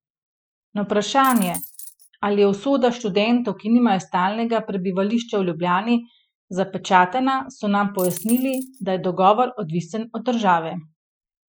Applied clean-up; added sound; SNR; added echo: classical method Wiener filter.